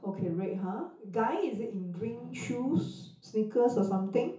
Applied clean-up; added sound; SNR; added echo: none; none; none; reverberation time 0.7 s.